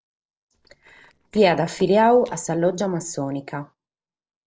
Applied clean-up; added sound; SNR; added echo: neural separator model SepFormer DNS4.